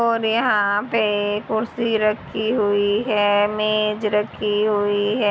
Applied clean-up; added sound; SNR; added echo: none; none; none; none.